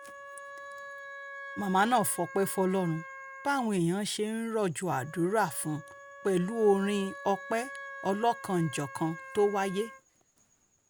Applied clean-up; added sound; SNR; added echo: none; Wind instrument, woodwind instrument; 15 dB; none.